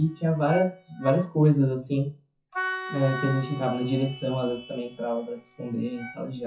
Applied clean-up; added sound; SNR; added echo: classical method WPE with log-MMSE.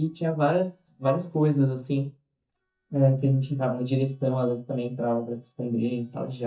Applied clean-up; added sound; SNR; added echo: neural mask model DeepFilterNet 3.